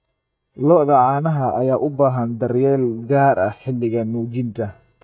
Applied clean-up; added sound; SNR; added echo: neural mask model DeepFilterNet 3.